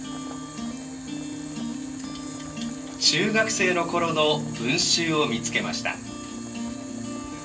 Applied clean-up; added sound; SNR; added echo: none; Boiling; 17 dB; reverberation time 0.3 s.